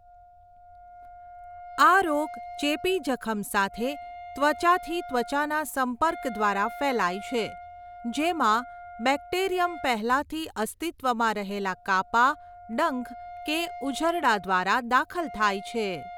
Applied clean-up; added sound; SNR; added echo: none; Wind instrument, woodwind instrument; 15 dB; none.